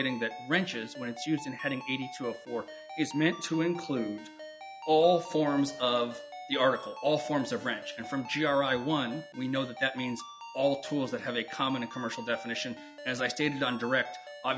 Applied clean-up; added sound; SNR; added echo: none; Ringtone; 14 dB; none.